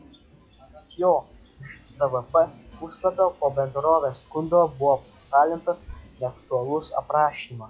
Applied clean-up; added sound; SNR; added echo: classical method log-MMSE.